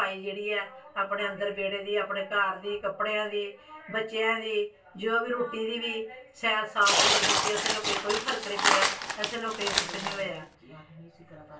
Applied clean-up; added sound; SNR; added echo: none; Tearing; -3 dB; reverberation time 0.2 s.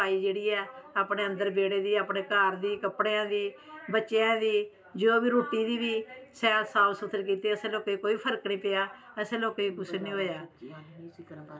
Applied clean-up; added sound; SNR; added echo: none; none; none; none.